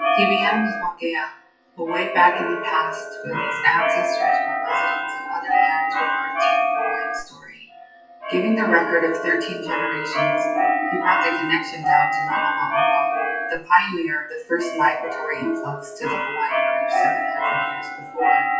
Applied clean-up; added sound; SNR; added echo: classical method WPE with log-MMSE.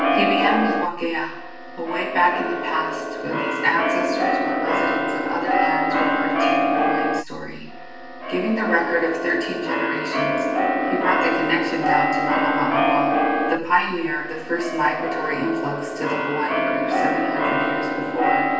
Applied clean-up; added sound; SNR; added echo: none; Keyboard (musical); -3 dB; reverberation time 0.9 s.